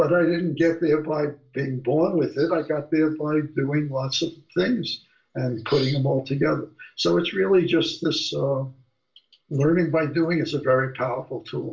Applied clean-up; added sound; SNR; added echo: none; none; none; reverberation time 0.2 s.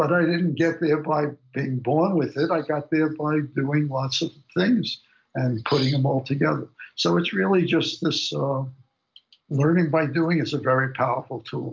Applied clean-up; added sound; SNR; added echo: none; none; none; none.